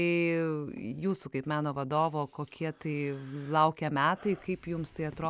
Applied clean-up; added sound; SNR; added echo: none; none; none; none.